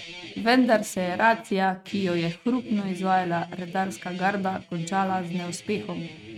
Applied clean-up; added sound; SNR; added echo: neural mask model RNNoise.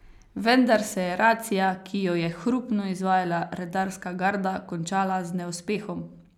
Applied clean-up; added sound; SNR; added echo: none; none; none; none.